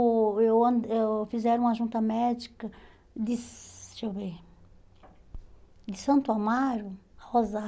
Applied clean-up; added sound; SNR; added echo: none; none; none; none.